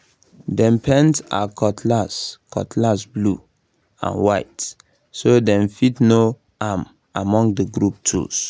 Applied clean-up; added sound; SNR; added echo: none; none; none; none.